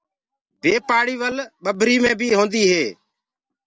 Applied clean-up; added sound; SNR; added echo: none; none; none; none.